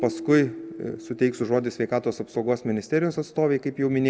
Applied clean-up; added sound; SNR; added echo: none; Keyboard (musical); 17 dB; none.